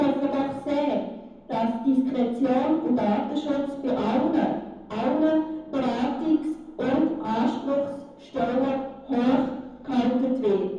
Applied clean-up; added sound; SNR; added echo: none; none; none; reverberation time 0.9 s.